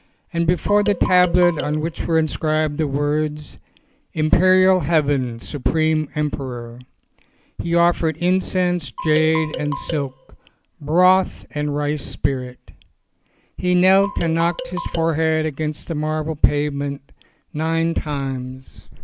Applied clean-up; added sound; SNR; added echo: none; Marimba, xylophone; 11 dB; none.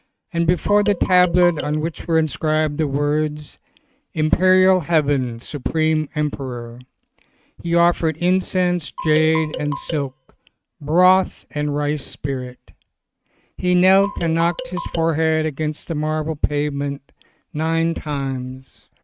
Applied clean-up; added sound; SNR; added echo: neural mask model RNNoise.